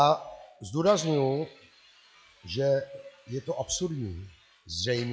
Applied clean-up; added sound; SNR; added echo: classical method log-MMSE.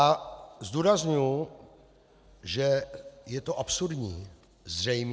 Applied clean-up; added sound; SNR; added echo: none; none; none; none.